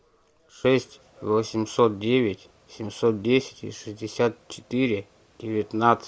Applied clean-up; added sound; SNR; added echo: none; none; none; none.